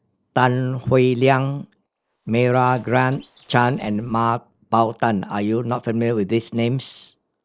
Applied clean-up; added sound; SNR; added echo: neural mask model Resemble Enhance denoiser.